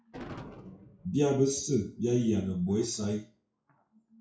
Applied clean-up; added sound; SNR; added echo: classical method WPE with log-MMSE.